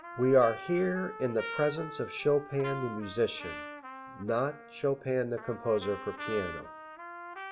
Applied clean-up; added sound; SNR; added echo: none; Trumpet; 12 dB; reverberation time 0.3 s.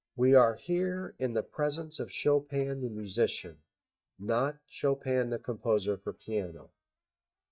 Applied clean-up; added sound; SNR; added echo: neural mask model DeepFilterNet 3.